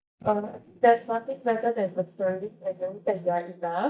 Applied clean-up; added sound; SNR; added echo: neural mask model DeepFilterNet 3.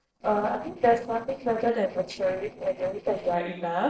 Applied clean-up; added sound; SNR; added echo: neural separator model SepFormer DNS4.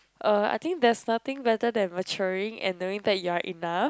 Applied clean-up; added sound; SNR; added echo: none; none; none; none.